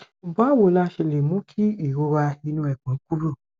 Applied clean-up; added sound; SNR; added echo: none; none; none; none.